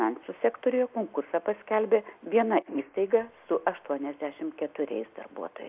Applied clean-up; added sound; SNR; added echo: neural mask model Resemble Enhance denoiser.